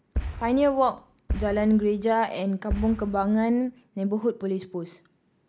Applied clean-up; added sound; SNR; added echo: none; Boom; 8 dB; none.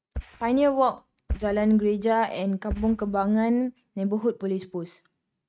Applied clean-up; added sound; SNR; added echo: neural mask model RNNoise.